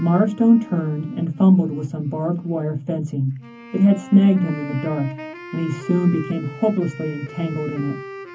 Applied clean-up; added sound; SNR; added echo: none; Wind instrument, woodwind instrument; 17 dB; reverberation time 0.3 s.